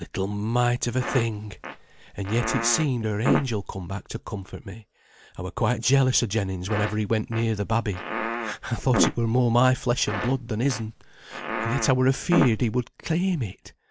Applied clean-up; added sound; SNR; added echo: none; Fart; 6 dB; none.